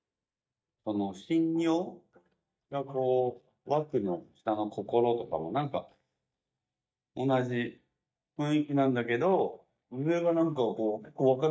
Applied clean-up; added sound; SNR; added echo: neural mask model DeepFilterNet 3.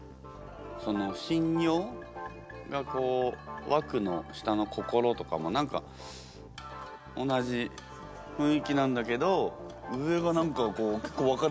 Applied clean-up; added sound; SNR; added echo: none; none; none; none.